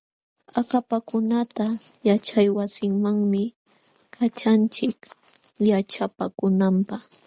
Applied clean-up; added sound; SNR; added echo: none; none; none; none.